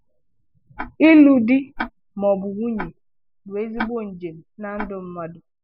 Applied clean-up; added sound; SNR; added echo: neural mask model Resemble Enhance denoiser.